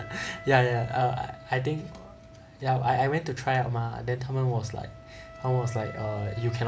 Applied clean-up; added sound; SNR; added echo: none; Wind instrument, woodwind instrument; 19 dB; none.